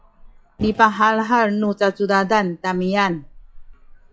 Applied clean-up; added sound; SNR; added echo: classical method log-MMSE.